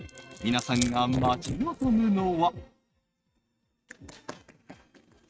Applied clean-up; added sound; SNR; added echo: neural mask model RNNoise.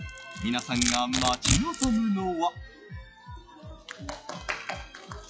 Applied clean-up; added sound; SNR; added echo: classical method log-MMSE.